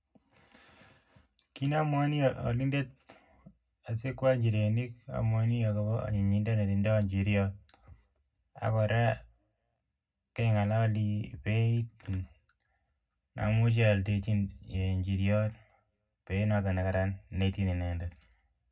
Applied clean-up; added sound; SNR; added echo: none; none; none; reverberation time 0.3 s.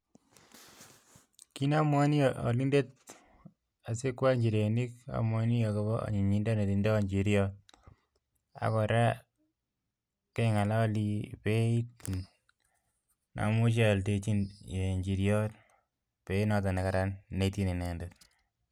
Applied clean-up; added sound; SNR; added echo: none; none; none; none.